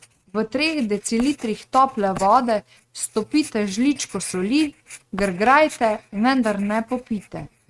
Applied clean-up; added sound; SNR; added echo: neural mask model RNNoise.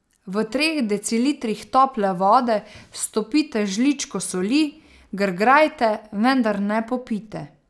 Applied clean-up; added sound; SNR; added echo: none; none; none; none.